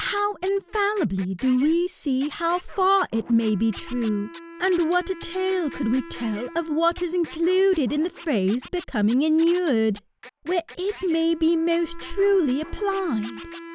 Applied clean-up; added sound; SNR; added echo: none; Scratching (performance technique) + Wind instrument, woodwind instrument; 18 dB; none.